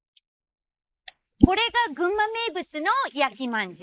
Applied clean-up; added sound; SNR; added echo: neural mask model Resemble Enhance denoiser.